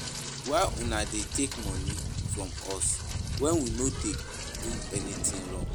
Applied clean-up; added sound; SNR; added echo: none; Rain; 1 dB; none.